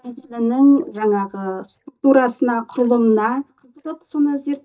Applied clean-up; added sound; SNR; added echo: neural mask model DeepFilterNet 3.